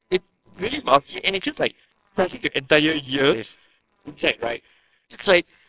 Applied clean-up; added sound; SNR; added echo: neural separator model SepFormer WHAMR!.